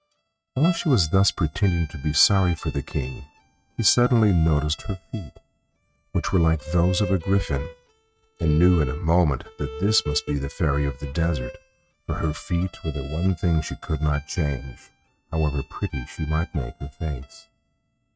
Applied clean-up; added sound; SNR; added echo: neural mask model RNNoise.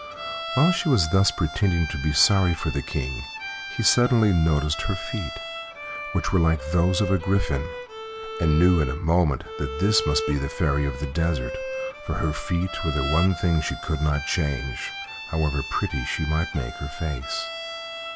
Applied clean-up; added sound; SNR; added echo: none; Bowed string instrument; 10 dB; none.